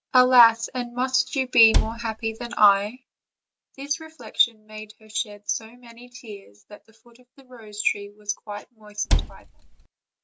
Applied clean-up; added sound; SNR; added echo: none; Cupboard open or close; -2 dB; none.